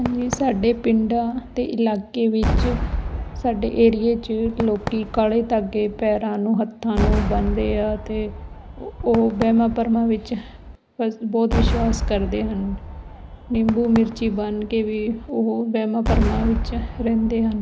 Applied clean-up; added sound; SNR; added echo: none; Cheering / Fireworks; 6 dB; none.